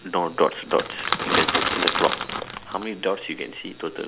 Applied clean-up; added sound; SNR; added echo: none; Crackle / Crushing; -1 dB; none.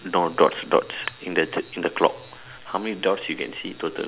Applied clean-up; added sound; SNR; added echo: none; none; none; none.